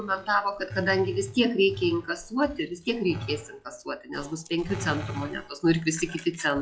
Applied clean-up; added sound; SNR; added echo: classical method log-MMSE.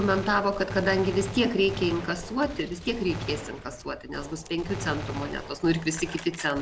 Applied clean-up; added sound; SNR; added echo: none; Gunshot, gunfire; 10 dB; none.